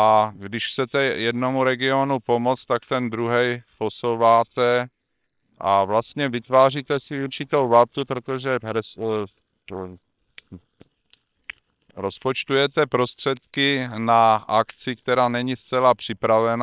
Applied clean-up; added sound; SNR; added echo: neural separator model SepFormer WHAM!.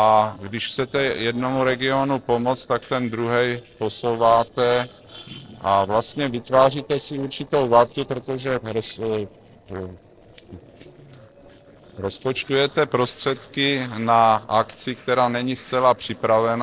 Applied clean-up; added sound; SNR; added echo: neural separator model SepFormer DNS4.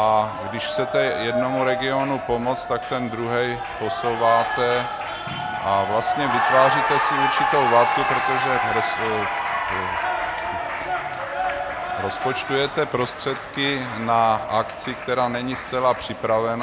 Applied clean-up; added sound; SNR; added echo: none; Cheering; 1 dB; none.